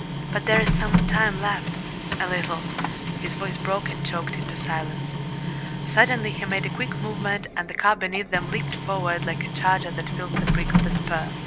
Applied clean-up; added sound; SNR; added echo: none; Printer; 0 dB; none.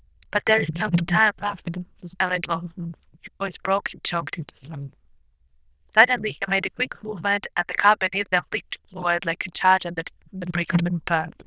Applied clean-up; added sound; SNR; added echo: neural diffusion model UNIVERSE++.